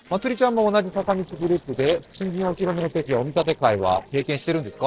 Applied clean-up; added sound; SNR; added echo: neural separator model SepFormer DNS4.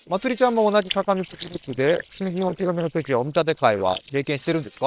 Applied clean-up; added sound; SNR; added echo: neural separator model SepFormer WHAM!.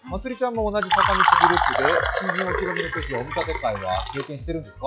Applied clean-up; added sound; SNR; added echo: classical method log-MMSE.